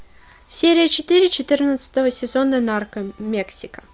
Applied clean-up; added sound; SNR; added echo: none; none; none; none.